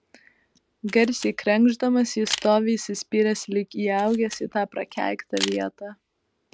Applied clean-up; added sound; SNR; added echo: none; Camera; 14 dB; none.